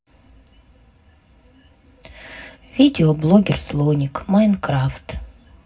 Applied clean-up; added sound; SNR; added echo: none; none; none; reverberation time 0.4 s.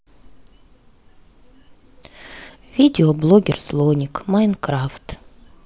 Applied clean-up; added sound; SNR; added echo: none; none; none; none.